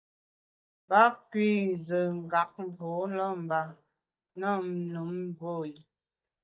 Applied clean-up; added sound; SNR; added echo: neural mask model DeepFilterNet 3.